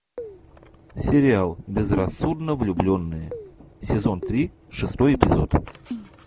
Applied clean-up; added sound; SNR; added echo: none; Keyboard (musical); 14 dB; none.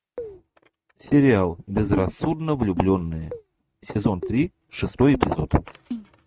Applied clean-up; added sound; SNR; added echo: neural mask model RNNoise.